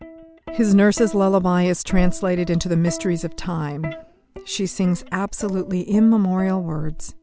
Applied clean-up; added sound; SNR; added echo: none; Plucked string instrument; 18 dB; none.